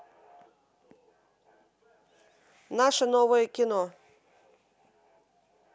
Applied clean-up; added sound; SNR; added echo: none; none; none; none.